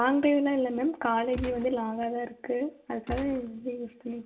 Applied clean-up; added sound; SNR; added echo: none; Gunshot, gunfire; 11 dB; reverberation time 0.2 s.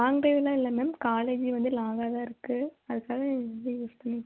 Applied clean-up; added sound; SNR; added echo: none; none; none; none.